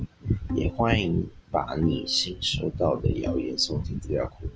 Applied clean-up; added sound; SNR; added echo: none; Bowed string instrument; 9 dB; none.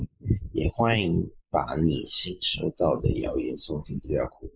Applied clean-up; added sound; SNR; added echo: neural mask model Resemble Enhance denoiser.